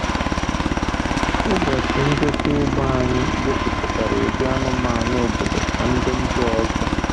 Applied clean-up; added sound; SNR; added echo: none; Aircraft; -3 dB; none.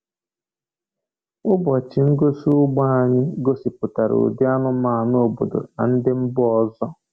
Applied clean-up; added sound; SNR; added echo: none; none; none; none.